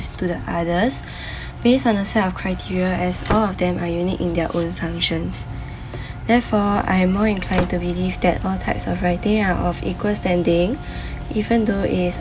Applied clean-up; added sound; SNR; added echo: none; Squeak / Slam / Wood; 10 dB; none.